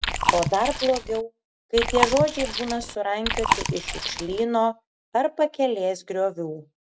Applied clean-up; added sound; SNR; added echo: none; Chewing, mastication; 1 dB; none.